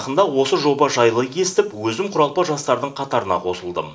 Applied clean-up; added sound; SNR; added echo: none; none; none; reverberation time 0.7 s.